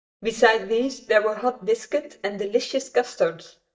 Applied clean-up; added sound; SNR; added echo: neural mask model DeepFilterNet 3.